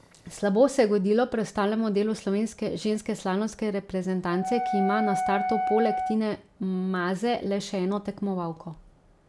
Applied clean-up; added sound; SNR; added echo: none; Wind instrument, woodwind instrument; 3 dB; none.